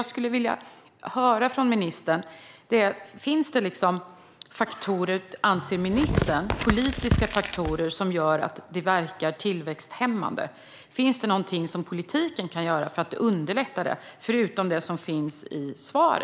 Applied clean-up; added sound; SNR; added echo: none; Tearing; 2 dB; none.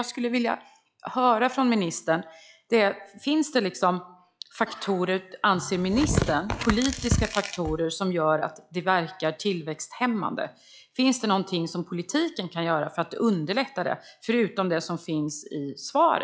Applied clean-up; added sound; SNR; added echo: classical method log-MMSE.